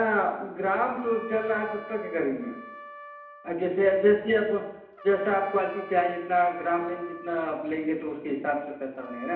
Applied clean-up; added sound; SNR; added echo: none; Trumpet; 18 dB; reverberation time 0.8 s.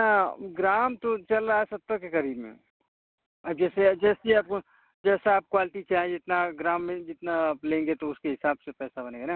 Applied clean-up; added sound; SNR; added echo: none; none; none; none.